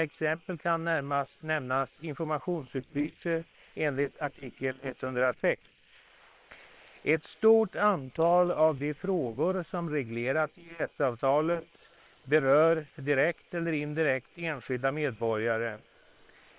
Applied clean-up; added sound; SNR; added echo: neural separator model SepFormer WHAM!.